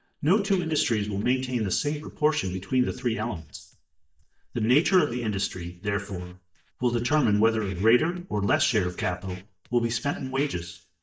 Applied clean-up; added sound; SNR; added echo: neural mask model DeepFilterNet 3.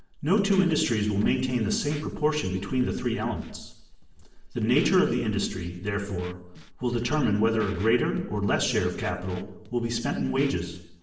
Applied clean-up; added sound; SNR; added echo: neural separator model SepFormer DNS4.